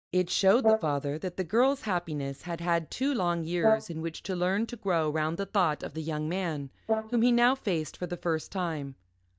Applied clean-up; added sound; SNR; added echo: neural mask model DeepFilterNet 3.